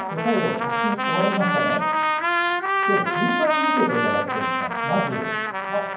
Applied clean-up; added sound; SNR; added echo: none; Trumpet; -3 dB; reverberation time 0.9 s.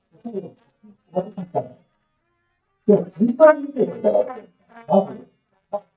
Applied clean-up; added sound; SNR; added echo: neural mask model DeepFilterNet 3.